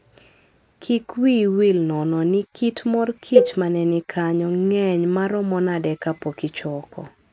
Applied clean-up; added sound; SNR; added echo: none; Cowbell; 1 dB; none.